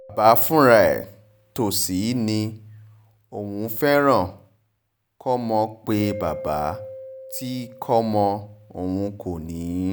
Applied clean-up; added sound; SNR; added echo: none; Mallet percussion; 19 dB; none.